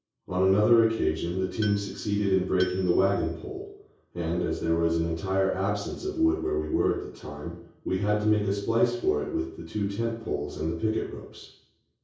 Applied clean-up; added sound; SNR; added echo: none; Tools; 16 dB; reverberation time 0.6 s.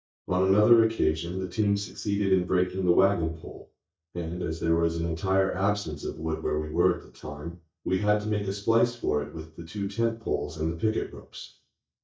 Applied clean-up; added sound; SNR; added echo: neural mask model DeepFilterNet 3.